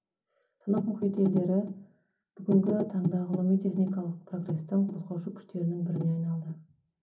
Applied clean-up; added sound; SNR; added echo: none; none; none; reverberation time 0.4 s.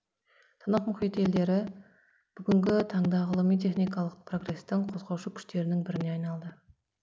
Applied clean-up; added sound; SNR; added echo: none; none; none; none.